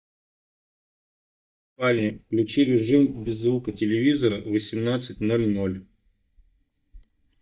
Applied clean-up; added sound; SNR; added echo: neural mask model DeepFilterNet 3.